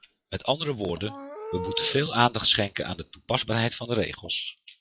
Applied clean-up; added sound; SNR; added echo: classical method log-MMSE.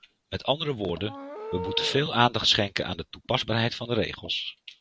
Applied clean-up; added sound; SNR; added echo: none; Livestock, farm animals, working animals; 14 dB; none.